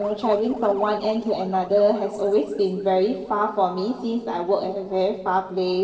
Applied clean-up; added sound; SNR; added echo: neural separator model SepFormer DNS4.